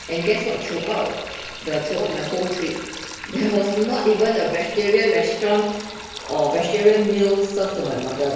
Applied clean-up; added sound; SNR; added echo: none; Sink (filling or washing); 14 dB; reverberation time 1.2 s.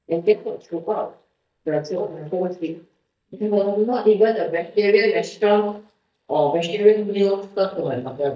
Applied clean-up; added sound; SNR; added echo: neural mask model DeepFilterNet 3.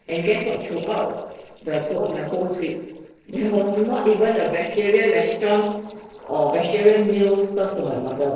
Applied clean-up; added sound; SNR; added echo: neural separator model SepFormer DNS4.